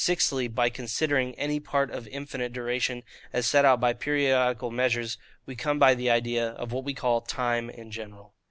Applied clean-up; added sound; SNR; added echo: none; none; none; none.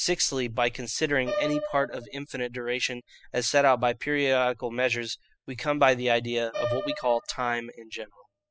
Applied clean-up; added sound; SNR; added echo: classical method spectral subtraction.